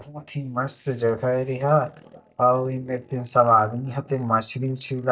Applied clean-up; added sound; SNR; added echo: neural mask model DeepFilterNet 3.